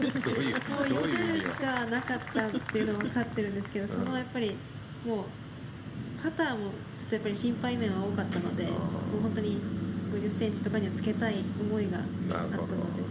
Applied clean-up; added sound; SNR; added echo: none; none; none; reverberation time 2.0 s.